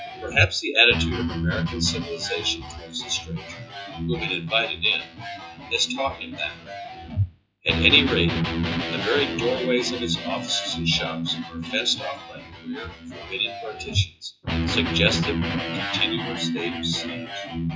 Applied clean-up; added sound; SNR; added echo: classical method WPE with log-MMSE.